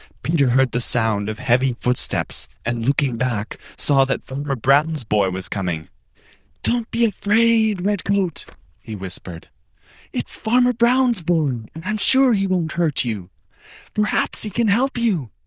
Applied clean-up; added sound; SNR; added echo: neural diffusion model UNIVERSE++.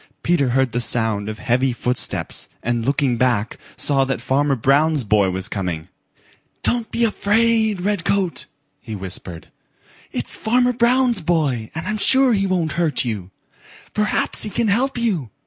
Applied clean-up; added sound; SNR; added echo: none; none; none; none.